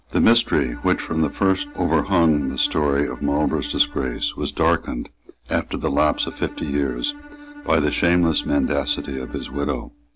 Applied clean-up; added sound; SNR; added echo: none; Bowed string instrument; 18 dB; none.